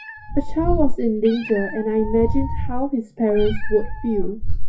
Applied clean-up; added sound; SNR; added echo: classical method WPE with log-MMSE.